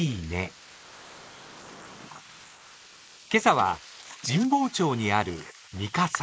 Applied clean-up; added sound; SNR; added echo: neural mask model Resemble Enhance denoiser.